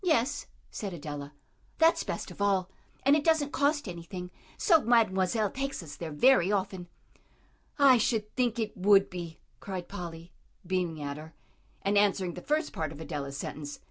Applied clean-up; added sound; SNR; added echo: none; none; none; none.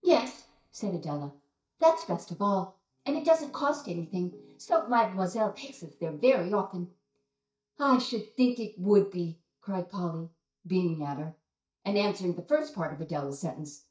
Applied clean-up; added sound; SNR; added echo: neural mask model DeepFilterNet 3.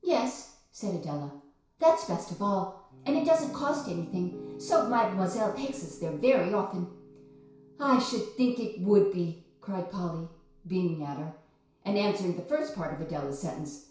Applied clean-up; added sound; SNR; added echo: none; Piano; 20 dB; reverberation time 0.6 s.